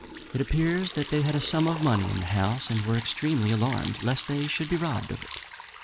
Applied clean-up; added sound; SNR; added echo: none; Liquid; 9 dB; none.